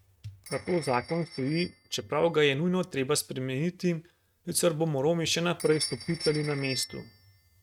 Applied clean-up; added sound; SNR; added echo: neural mask model RNNoise.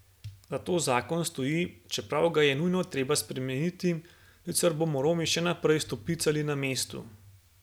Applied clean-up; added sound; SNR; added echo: none; none; none; none.